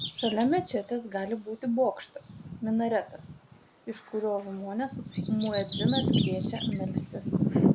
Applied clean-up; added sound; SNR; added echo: none; Bird vocalization, bird call, bird song; 0 dB; none.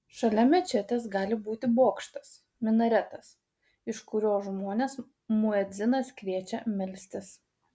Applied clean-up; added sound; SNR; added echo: none; none; none; none.